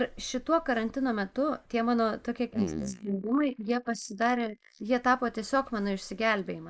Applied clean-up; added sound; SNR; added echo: neural mask model Resemble Enhance denoiser.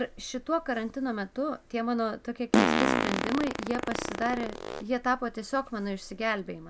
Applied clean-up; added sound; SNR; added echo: none; Fart; 1 dB; none.